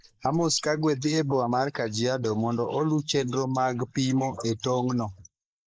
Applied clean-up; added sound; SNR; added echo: neural mask model Resemble Enhance denoiser.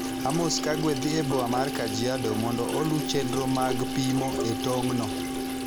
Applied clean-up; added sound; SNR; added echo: none; Organ + Sink (filling or washing) / Water tap, faucet; 2 dB; none.